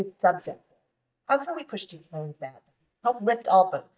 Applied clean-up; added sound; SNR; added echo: neural mask model DeepFilterNet 3.